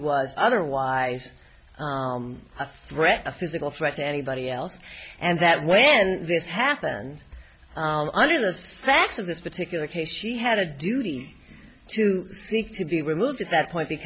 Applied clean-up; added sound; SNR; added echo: none; none; none; none.